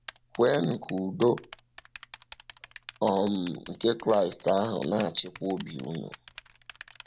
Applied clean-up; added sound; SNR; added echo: none; Typing; 18 dB; none.